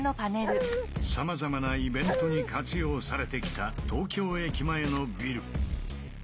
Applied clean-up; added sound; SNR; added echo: none; Dog; -1 dB; none.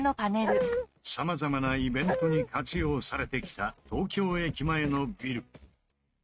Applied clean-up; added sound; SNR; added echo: neural mask model RNNoise.